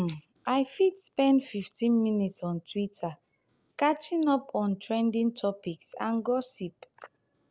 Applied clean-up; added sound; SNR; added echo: none; none; none; none.